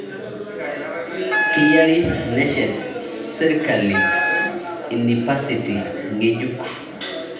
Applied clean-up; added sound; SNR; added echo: none; Wind instrument, woodwind instrument; 2 dB; reverberation time 0.8 s.